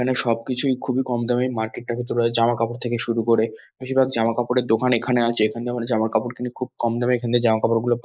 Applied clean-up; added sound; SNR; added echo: neural mask model Resemble Enhance denoiser.